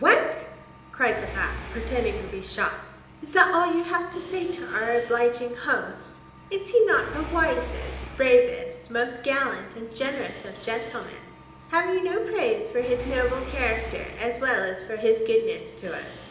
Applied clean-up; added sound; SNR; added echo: none; Mechanisms; 14 dB; reverberation time 0.8 s.